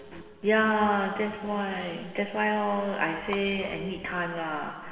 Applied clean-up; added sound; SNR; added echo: none; Water / Splash, splatter; 17 dB; reverberation time 2.5 s.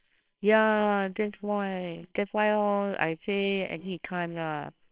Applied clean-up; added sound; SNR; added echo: neural separator model SepFormer WHAMR!.